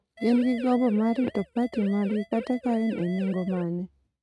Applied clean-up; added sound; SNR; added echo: neural mask model RNNoise.